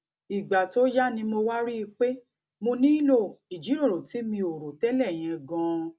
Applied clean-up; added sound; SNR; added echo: none; none; none; none.